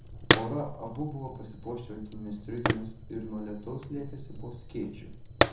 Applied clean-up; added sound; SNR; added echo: none; Fire; -5 dB; reverberation time 1.0 s.